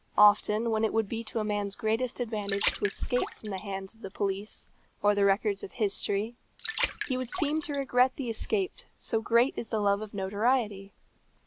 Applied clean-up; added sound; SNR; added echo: none; Water; 12 dB; none.